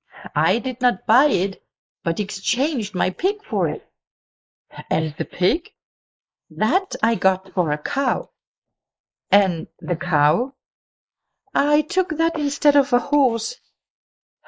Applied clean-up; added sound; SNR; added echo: neural mask model Resemble Enhance denoiser.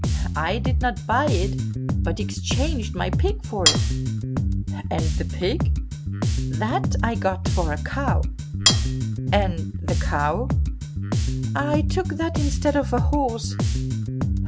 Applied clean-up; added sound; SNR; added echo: none; Cutlery, silverware + Bass guitar; -4 dB; none.